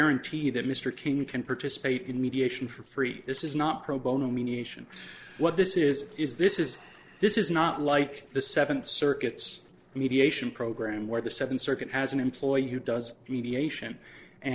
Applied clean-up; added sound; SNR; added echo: neural separator model SepFormer DNS4.